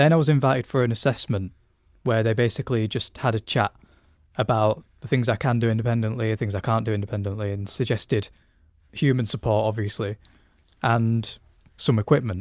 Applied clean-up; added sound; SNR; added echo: none; none; none; none.